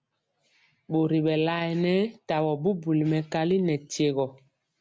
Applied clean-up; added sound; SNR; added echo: none; none; none; none.